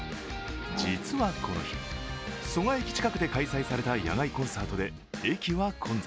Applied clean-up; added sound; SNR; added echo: none; Bowed string instrument; 14 dB; none.